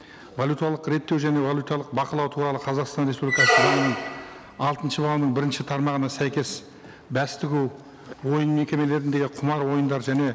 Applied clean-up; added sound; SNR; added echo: none; Squeak; -1 dB; none.